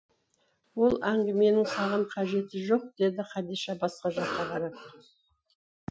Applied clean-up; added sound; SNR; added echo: classical method Wiener filter.